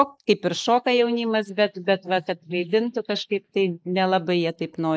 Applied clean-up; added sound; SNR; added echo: neural mask model Resemble Enhance denoiser.